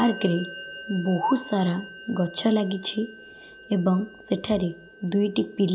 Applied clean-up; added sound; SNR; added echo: none; Musical instrument; 17 dB; none.